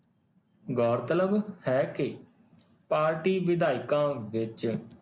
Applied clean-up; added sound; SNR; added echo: none; none; none; none.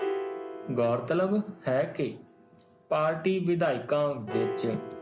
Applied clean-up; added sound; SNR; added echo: none; Piano; 9 dB; none.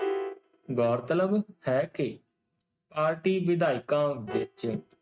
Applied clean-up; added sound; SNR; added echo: neural mask model RNNoise.